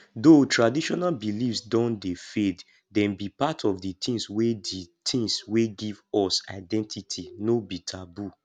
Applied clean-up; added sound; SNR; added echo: none; none; none; none.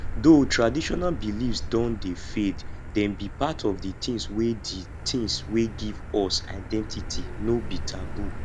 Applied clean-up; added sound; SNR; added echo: none; Motor vehicle (road); 6 dB; none.